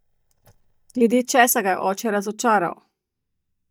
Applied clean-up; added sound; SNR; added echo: neural mask model DeepFilterNet 3.